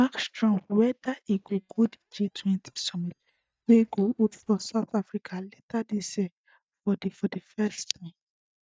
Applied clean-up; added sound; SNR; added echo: neural mask model DeepFilterNet 3.